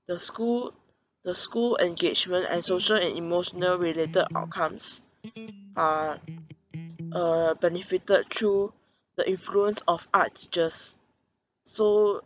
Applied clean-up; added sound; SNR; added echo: none; Electric guitar; 14 dB; none.